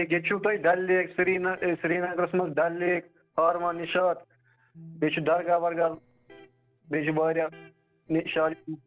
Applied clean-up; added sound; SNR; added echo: neural separator model SepFormer DNS4.